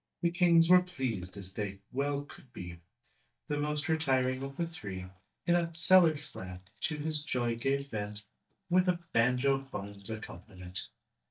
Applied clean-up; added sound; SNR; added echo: neural mask model DeepFilterNet 3.